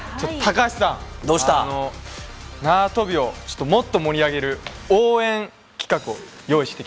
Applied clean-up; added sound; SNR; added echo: none; none; none; none.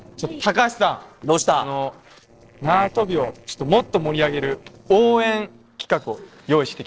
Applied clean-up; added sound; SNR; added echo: neural separator model SepFormer DNS4.